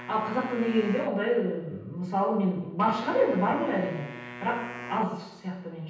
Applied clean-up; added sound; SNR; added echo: none; Wind instrument, woodwind instrument; 15 dB; reverberation time 0.9 s.